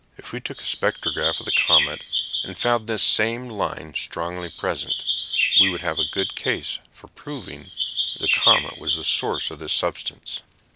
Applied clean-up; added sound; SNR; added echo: none; Chirp, tweet; -3 dB; none.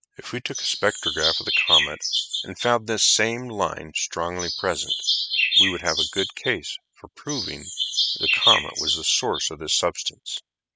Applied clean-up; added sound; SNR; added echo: classical method spectral subtraction.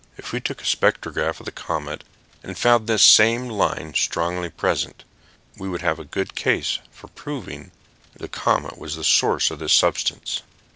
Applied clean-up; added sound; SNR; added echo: none; none; none; none.